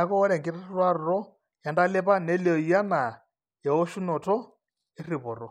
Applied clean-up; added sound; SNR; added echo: none; none; none; none.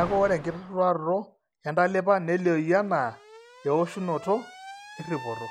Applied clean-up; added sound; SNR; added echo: none; Alarm; 17 dB; none.